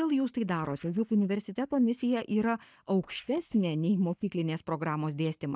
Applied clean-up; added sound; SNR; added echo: neural mask model DeepFilterNet 3.